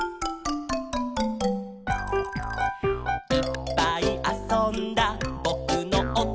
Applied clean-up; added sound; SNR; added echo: none; none; none; none.